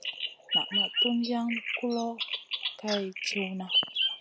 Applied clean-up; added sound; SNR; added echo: none; Bird vocalization, bird call, bird song; -2 dB; none.